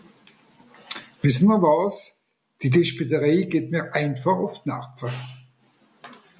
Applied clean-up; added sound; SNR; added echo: none; none; none; none.